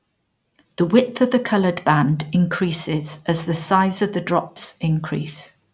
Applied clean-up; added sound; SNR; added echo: none; none; none; none.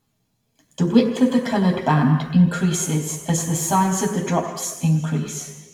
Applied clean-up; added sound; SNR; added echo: none; none; none; reverberation time 1.2 s.